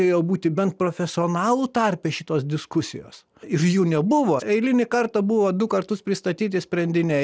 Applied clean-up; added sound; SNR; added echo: none; none; none; none.